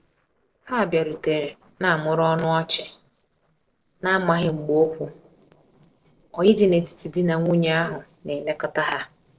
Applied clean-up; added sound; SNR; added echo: neural separator model SepFormer DNS4.